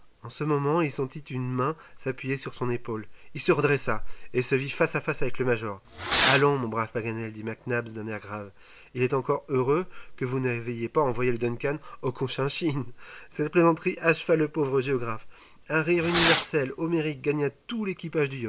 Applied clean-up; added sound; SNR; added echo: none; Fireworks; 3 dB; none.